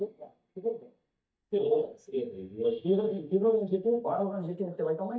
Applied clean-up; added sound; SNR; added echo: neural mask model DeepFilterNet 3.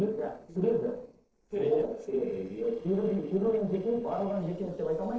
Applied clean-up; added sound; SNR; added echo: neural separator model SepFormer DNS4.